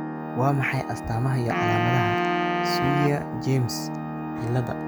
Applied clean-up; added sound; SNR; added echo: none; Wind instrument, woodwind instrument + Organ; 1 dB; none.